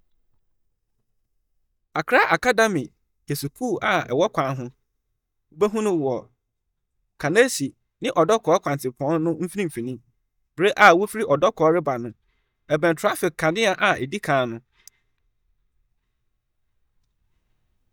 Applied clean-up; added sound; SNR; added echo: neural mask model DeepFilterNet 3.